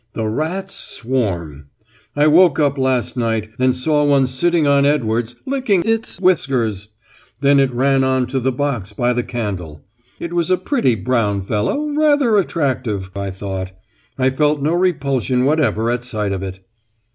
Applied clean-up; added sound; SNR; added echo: none; none; none; none.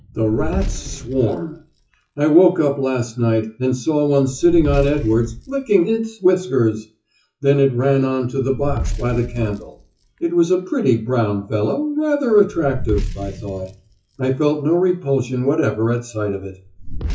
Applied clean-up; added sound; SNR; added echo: classical method WPE with log-MMSE.